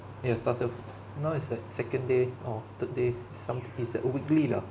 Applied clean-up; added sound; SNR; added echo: none; none; none; none.